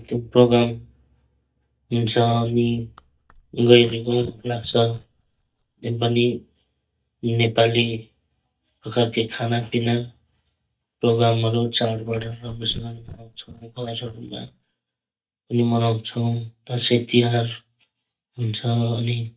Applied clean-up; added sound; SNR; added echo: neural mask model DeepFilterNet 3.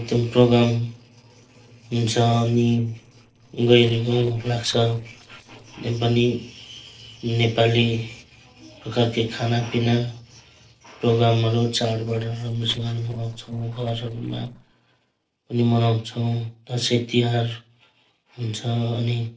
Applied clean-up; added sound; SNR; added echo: neural separator model SepFormer DNS4.